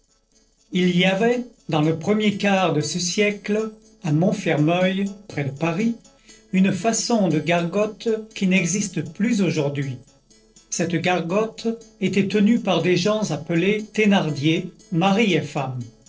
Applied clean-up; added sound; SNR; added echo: neural separator model SepFormer DNS4.